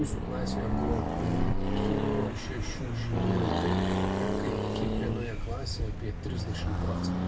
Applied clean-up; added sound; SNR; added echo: none; Accelerating, revving, vroom; -4 dB; reverberation time 0.2 s.